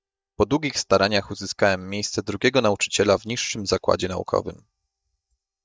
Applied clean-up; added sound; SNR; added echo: neural mask model DeepFilterNet 3.